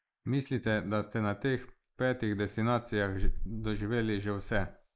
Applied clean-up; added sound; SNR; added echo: neural mask model Resemble Enhance denoiser.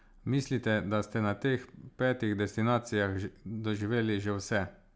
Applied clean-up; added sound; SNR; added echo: none; none; none; none.